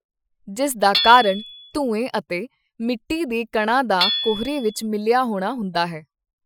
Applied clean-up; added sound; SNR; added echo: classical method Wiener filter.